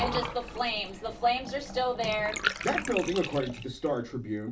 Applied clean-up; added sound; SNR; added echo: none; Bathtub (filling or washing) / Water; 6 dB; reverberation time 0.2 s.